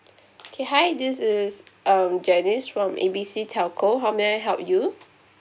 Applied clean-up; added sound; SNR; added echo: none; none; none; none.